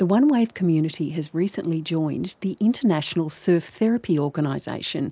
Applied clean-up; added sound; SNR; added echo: none; none; none; none.